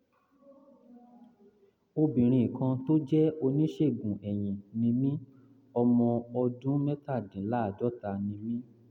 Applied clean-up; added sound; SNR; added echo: none; none; none; none.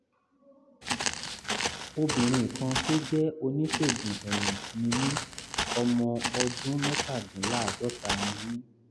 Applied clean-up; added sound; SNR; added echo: none; Walk, footsteps; 2 dB; none.